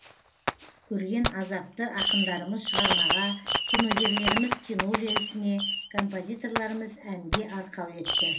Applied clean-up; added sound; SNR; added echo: none; Fireworks; -2 dB; reverberation time 0.3 s.